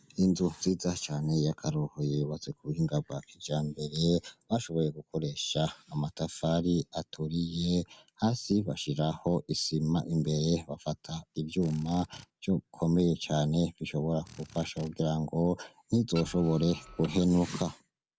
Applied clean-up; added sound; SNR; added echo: none; Drill + Printer; 18 dB; none.